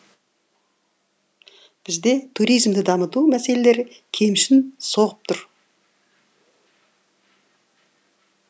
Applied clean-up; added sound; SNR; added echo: none; none; none; none.